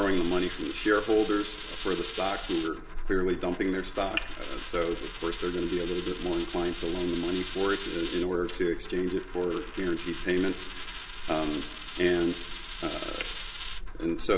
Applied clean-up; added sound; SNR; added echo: none; Coin (dropping); 12 dB; reverberation time 1.1 s.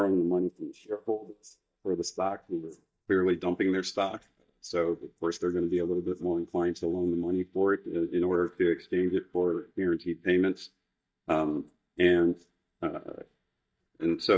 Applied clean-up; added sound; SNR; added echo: neural mask model DeepFilterNet 3.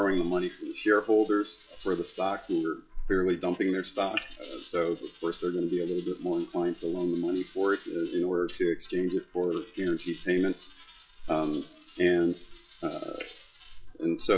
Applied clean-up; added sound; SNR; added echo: classical method WPE with log-MMSE.